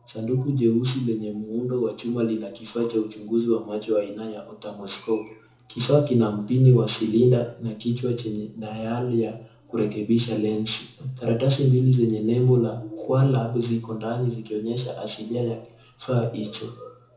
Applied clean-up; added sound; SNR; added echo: none; none; none; reverberation time 0.6 s.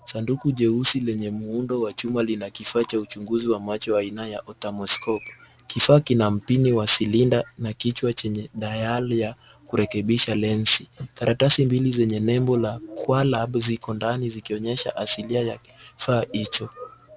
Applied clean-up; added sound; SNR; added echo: none; none; none; none.